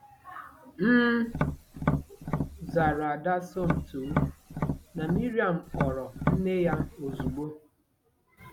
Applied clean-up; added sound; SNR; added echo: none; Tap; 1 dB; none.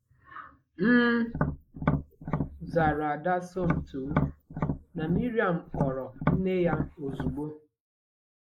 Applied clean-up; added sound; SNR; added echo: neural mask model Resemble Enhance denoiser.